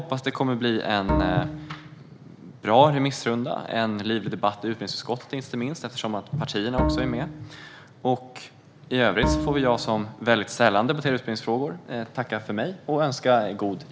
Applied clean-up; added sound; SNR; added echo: none; Bowed string instrument; 4 dB; none.